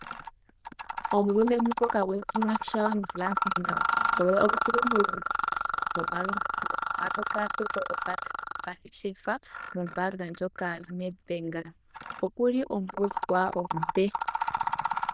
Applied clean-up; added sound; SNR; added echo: neural diffusion model UNIVERSE++.